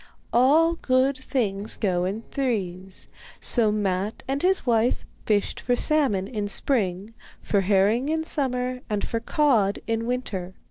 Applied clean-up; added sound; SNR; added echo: neural separator model SepFormer DNS4.